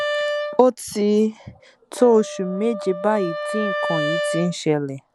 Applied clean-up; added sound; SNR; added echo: none; Wind instrument, woodwind instrument; 6 dB; none.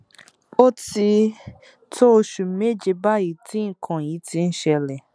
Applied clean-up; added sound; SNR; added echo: none; none; none; none.